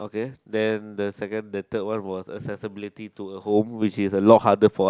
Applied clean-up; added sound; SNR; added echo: none; none; none; none.